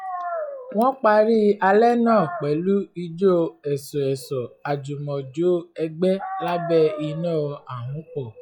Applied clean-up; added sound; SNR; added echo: classical method log-MMSE.